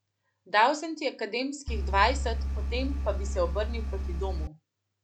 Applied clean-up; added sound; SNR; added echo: none; Engine; 0 dB; none.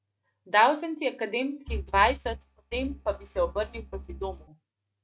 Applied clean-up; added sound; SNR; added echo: neural mask model RNNoise.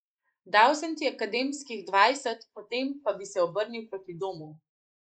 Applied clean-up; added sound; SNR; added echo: neural mask model Resemble Enhance denoiser.